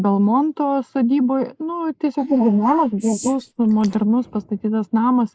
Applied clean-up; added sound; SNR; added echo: neural mask model Resemble Enhance denoiser.